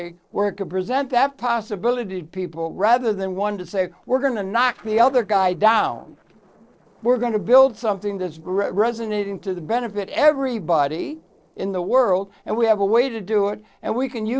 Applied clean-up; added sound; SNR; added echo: neural separator model SepFormer DNS4.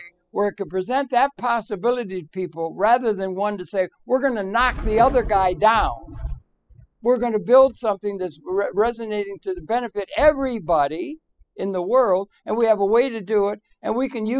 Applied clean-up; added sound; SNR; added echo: classical method spectral subtraction.